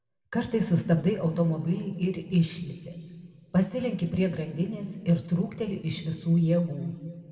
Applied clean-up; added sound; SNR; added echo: none; none; none; reverberation time 2.3 s.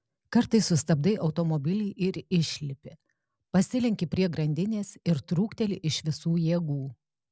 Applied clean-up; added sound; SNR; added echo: none; none; none; none.